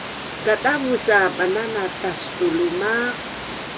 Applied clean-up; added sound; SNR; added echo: none; Water; 9 dB; none.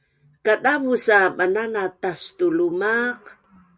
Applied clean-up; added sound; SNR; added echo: none; none; none; none.